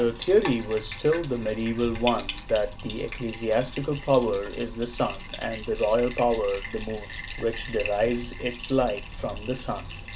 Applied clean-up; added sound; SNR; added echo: none; Bathtub (filling or washing); 9 dB; none.